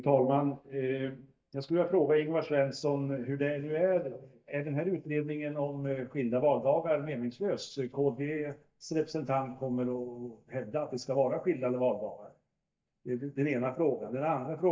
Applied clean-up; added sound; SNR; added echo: neural mask model DeepFilterNet 3.